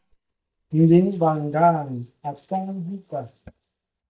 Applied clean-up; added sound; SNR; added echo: neural mask model DeepFilterNet 3.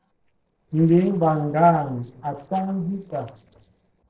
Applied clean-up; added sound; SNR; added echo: neural separator model SepFormer DNS4.